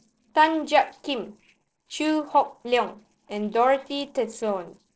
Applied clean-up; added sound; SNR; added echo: neural separator model SepFormer DNS4.